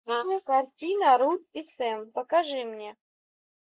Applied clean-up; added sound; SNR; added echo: neural mask model Resemble Enhance denoiser.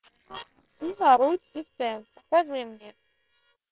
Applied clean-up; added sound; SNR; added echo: neural separator model SepFormer WHAM!.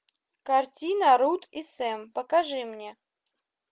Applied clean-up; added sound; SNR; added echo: none; none; none; none.